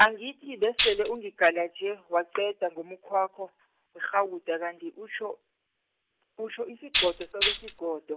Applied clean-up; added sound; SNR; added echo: none; Tambourine; -2 dB; none.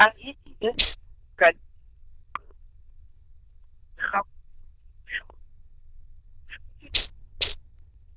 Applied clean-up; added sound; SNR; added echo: neural diffusion model UNIVERSE++.